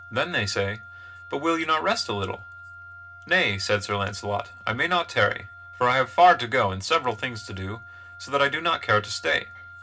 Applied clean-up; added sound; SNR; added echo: none; Wind instrument, woodwind instrument; 19 dB; reverberation time 0.4 s.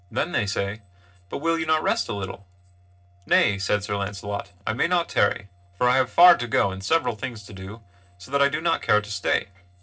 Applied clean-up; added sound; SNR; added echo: neural separator model SepFormer DNS4.